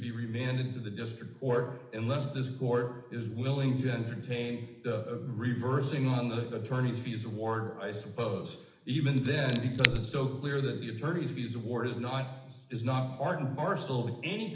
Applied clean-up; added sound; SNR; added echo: none; Scissors; 3 dB; reverberation time 0.8 s.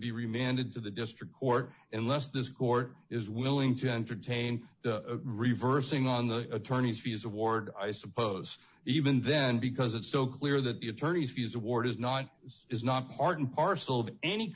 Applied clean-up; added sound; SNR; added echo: none; none; none; none.